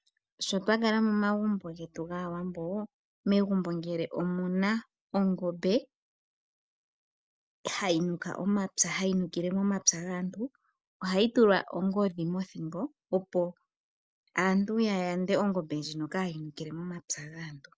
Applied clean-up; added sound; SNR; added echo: none; none; none; none.